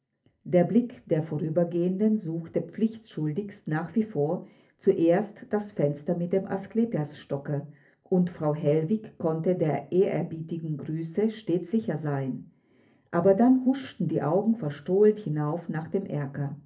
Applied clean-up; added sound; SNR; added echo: none; none; none; reverberation time 0.3 s.